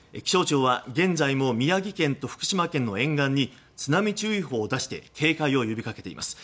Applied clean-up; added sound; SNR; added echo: none; none; none; none.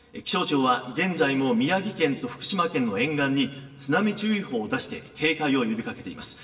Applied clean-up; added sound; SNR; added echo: none; none; none; reverberation time 1.5 s.